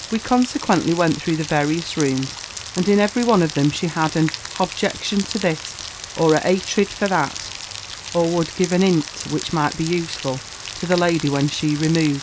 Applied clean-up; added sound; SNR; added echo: none; Rain; 12 dB; none.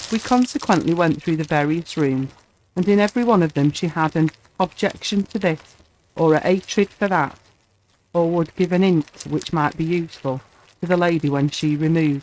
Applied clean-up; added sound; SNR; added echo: neural mask model RNNoise.